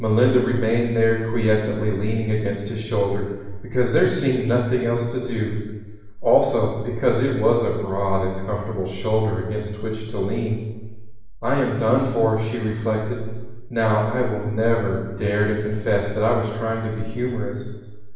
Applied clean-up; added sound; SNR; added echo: none; none; none; reverberation time 1.1 s.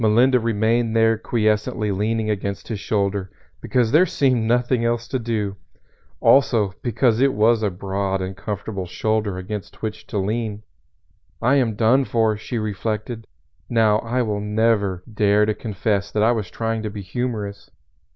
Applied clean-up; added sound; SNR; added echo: none; none; none; none.